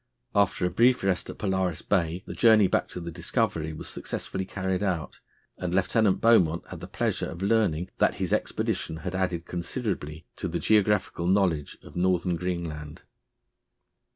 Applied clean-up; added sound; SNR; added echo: none; none; none; none.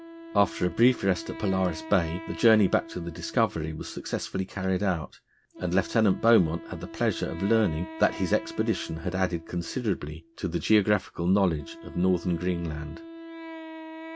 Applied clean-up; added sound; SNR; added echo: none; Wind instrument, woodwind instrument; 15 dB; none.